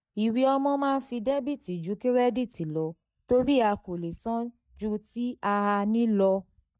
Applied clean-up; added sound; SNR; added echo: neural mask model DeepFilterNet 3.